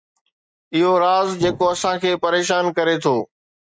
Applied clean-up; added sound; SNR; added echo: neural mask model RNNoise.